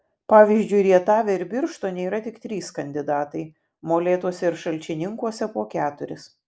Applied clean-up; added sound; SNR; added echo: none; none; none; none.